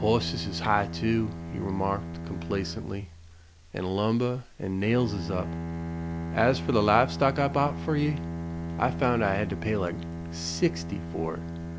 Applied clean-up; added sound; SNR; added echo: none; Bowed string instrument; 7 dB; none.